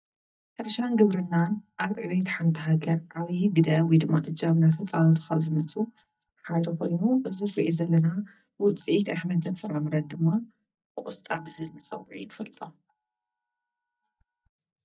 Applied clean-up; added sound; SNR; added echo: neural mask model DeepFilterNet 3.